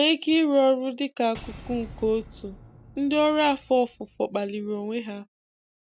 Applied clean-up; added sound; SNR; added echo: none; Shatter / Boom; 20 dB; none.